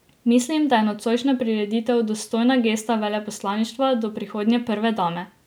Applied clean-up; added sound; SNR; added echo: none; none; none; none.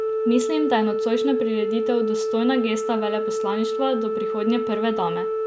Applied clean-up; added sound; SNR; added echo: none; Organ; 0 dB; none.